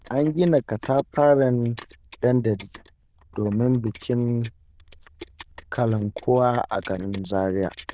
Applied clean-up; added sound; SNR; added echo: neural diffusion model UNIVERSE++.